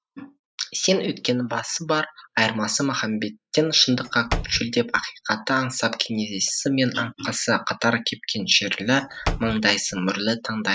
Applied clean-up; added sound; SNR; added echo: classical method spectral subtraction.